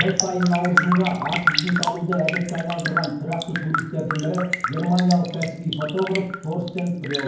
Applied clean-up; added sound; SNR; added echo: none; Raindrop; 4 dB; reverberation time 0.9 s.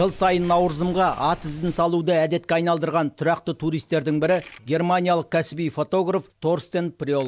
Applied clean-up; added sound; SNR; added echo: none; none; none; none.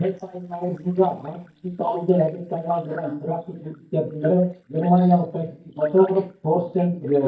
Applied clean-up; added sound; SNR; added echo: neural mask model DeepFilterNet 3.